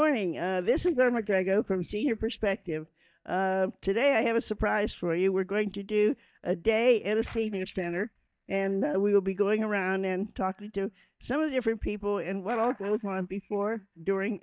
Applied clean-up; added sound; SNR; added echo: neural mask model DeepFilterNet 3.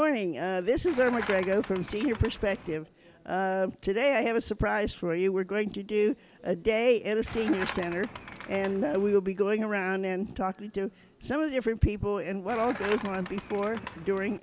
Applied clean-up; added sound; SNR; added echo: none; Skateboard; 12 dB; none.